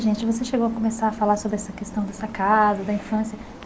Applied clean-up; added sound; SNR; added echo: none; Chirp, tweet; 20 dB; none.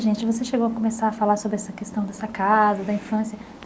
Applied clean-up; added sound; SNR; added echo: none; none; none; none.